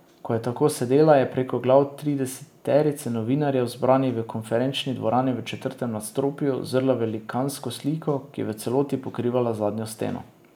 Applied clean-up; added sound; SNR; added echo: none; none; none; none.